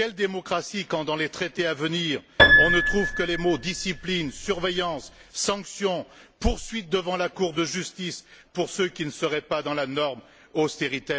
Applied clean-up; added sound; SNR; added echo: none; Piano; -4 dB; none.